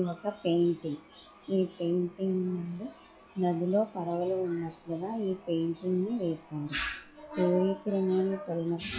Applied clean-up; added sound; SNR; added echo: classical method log-MMSE.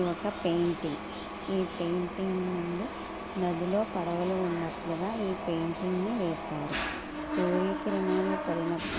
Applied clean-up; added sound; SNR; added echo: none; Mechanisms; 5 dB; none.